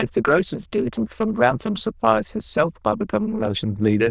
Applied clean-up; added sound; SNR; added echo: neural diffusion model UNIVERSE++.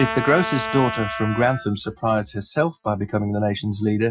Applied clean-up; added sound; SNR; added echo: classical method Wiener filter.